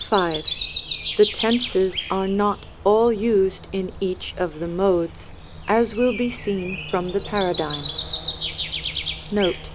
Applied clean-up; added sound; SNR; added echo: none; Breathing; 9 dB; none.